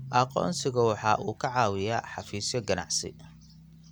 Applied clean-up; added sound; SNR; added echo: none; none; none; none.